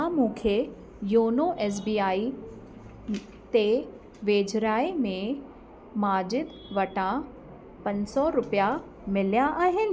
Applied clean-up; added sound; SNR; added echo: none; none; none; none.